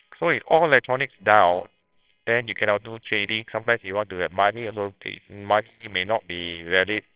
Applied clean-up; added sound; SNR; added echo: neural separator model SepFormer WHAMR!.